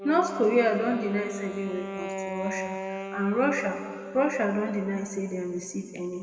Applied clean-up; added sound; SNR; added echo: none; Wind instrument, woodwind instrument; 10 dB; reverberation time 2.1 s.